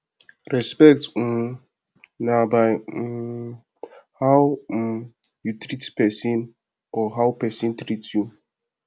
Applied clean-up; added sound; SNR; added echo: none; none; none; none.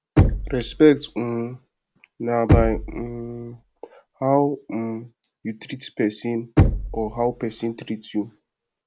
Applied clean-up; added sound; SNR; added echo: none; Knock; 0 dB; none.